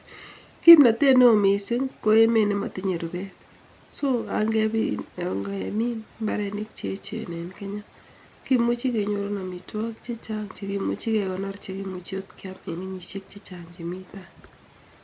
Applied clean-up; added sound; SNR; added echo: none; none; none; none.